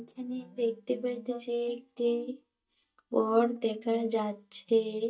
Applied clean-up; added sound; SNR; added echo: neural mask model DeepFilterNet 3.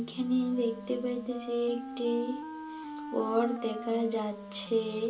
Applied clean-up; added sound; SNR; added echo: none; Wind instrument, woodwind instrument; 10 dB; reverberation time 0.3 s.